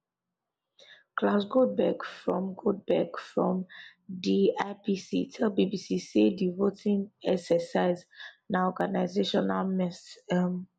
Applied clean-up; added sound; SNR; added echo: none; none; none; none.